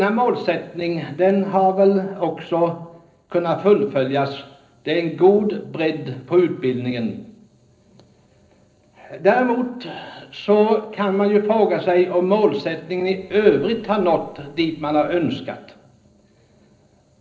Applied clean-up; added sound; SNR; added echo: neural separator model SepFormer DNS4.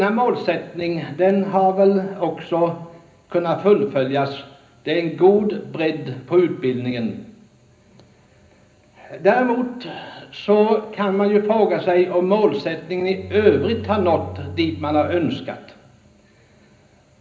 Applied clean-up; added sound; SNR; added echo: none; Bowed string instrument; 14 dB; reverberation time 0.5 s.